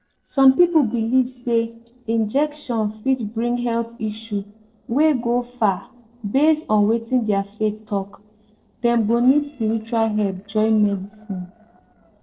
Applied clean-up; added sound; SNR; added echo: neural separator model SepFormer DNS4.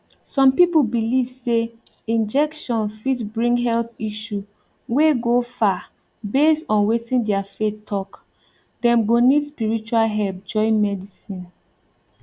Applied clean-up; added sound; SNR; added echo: none; none; none; none.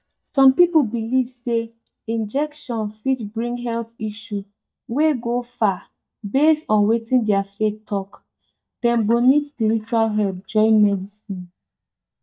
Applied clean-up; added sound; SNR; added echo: neural mask model DeepFilterNet 3.